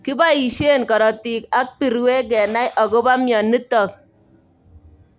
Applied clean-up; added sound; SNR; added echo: none; none; none; none.